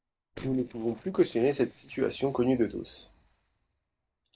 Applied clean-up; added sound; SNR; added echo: neural separator model SepFormer DNS4.